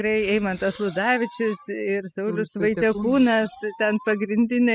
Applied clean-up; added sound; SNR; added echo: classical method spectral subtraction.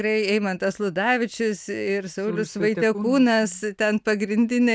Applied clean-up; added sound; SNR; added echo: none; none; none; none.